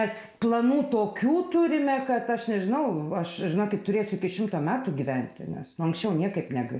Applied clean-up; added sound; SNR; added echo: none; none; none; none.